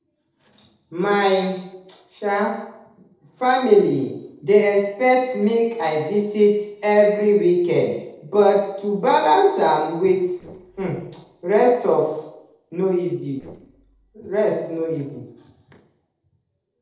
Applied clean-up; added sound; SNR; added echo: neural separator model SepFormer DNS4.